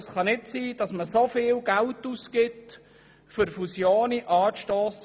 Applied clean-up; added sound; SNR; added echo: none; none; none; none.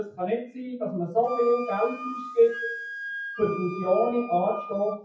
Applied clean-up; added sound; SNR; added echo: classical method WPE with log-MMSE.